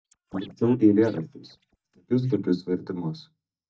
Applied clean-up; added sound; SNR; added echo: neural mask model DeepFilterNet 3.